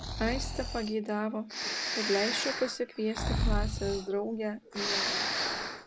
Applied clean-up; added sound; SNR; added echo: none; Breathing; 0 dB; none.